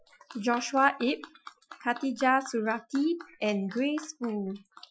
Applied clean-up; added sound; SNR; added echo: classical method Wiener filter.